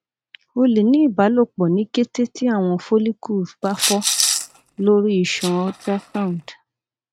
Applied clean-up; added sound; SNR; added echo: neural mask model RNNoise.